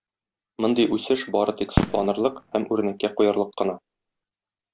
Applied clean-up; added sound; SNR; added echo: none; Fireworks; 6 dB; none.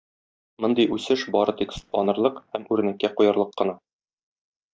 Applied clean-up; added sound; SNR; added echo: neural mask model DeepFilterNet 3.